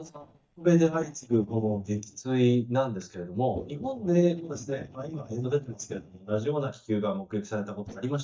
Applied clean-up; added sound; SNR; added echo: neural mask model DeepFilterNet 3.